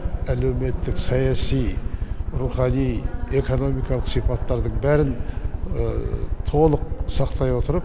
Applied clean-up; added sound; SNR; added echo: none; Aircraft; 1 dB; none.